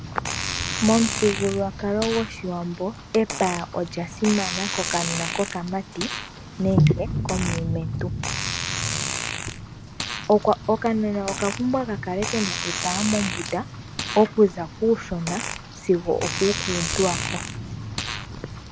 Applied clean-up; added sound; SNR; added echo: none; Rain + Fart; 5 dB; none.